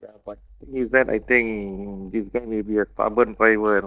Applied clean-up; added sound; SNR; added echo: neural mask model DeepFilterNet 3.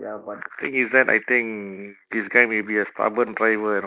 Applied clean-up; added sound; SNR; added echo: neural mask model Resemble Enhance denoiser.